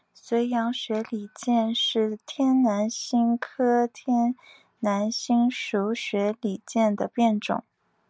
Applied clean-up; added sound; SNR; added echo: none; none; none; none.